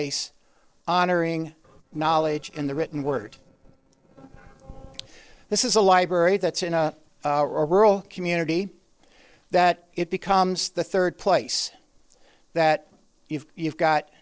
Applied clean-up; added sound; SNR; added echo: neural separator model SepFormer DNS4.